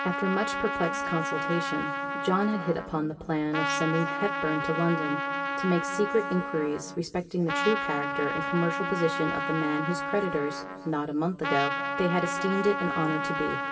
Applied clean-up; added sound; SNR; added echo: none; Trumpet; 2 dB; reverberation time 2.3 s.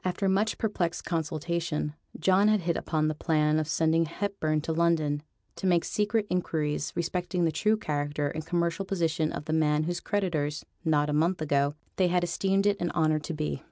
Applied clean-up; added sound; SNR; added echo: none; none; none; none.